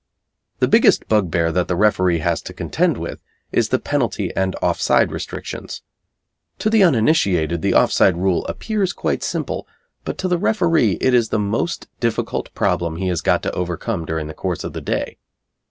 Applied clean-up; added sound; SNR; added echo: none; none; none; none.